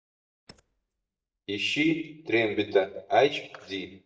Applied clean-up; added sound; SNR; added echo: neural mask model DeepFilterNet 3.